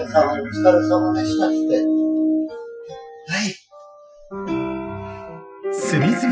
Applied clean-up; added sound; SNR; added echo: classical method Wiener filter.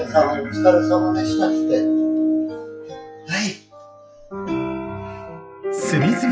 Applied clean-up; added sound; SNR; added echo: classical method log-MMSE.